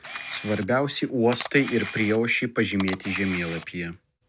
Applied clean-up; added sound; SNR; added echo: none; Camera; 13 dB; none.